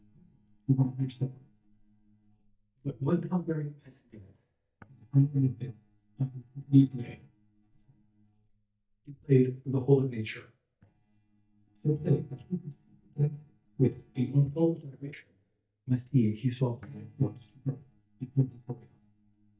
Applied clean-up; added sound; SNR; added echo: neural mask model DeepFilterNet 3.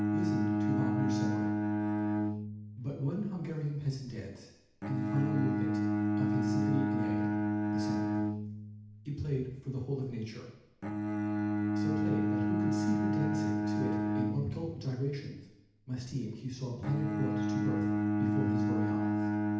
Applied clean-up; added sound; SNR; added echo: none; Bowed string instrument; -5 dB; reverberation time 0.8 s.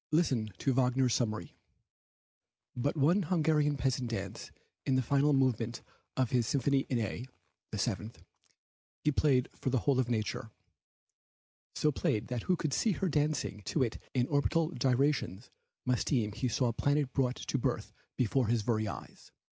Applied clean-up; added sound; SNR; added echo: none; none; none; none.